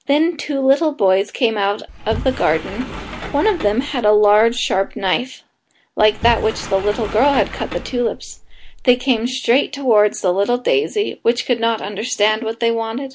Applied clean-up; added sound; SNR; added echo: none; Sliding door; 12 dB; none.